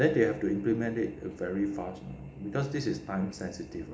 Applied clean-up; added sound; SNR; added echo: none; none; none; none.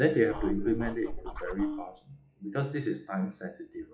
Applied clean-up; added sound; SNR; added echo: classical method log-MMSE.